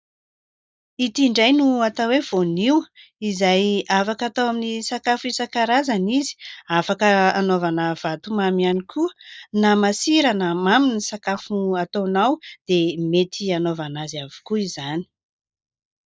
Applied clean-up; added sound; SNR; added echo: neural mask model DeepFilterNet 3.